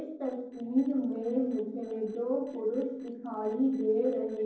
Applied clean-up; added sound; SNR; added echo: neural separator model SepFormer DNS4.